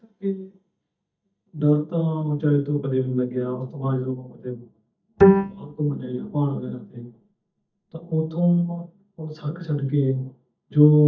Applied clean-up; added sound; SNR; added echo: neural mask model DeepFilterNet 3.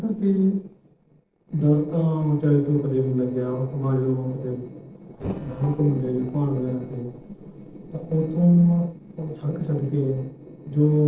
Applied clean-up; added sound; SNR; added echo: neural separator model SepFormer DNS4.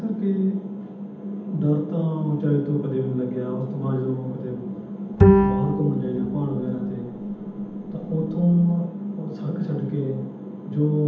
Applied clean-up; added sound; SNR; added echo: none; Bowed string instrument; -2 dB; reverberation time 0.8 s.